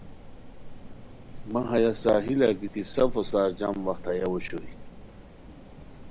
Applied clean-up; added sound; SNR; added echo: none; Rain; 10 dB; none.